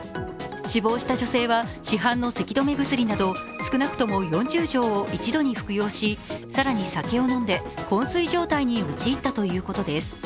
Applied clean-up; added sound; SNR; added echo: none; none; none; none.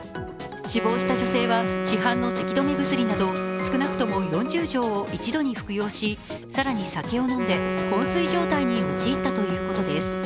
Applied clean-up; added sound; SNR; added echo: none; Wind instrument, woodwind instrument; 2 dB; none.